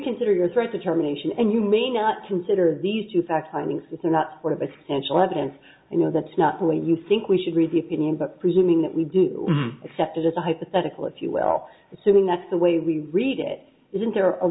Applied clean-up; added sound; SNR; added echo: none; none; none; reverberation time 0.2 s.